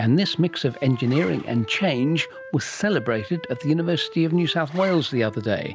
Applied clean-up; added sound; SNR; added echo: none; Wind instrument, woodwind instrument + Zipper (clothing); 17 dB; none.